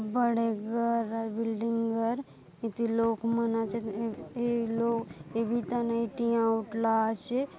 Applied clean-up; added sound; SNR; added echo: none; Thump, thud; 19 dB; none.